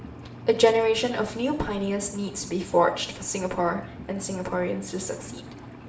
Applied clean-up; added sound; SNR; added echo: none; Engine; 15 dB; reverberation time 0.6 s.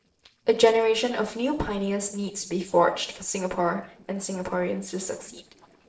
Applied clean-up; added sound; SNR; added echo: neural separator model SepFormer DNS4.